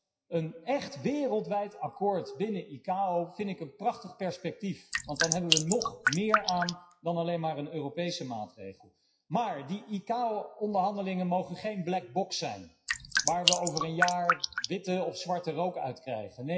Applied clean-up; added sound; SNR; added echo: classical method WPE with log-MMSE.